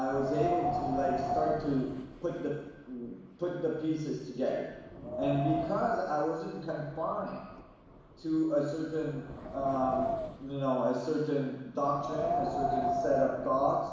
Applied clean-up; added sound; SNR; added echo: none; Wind; 5 dB; reverberation time 1.1 s.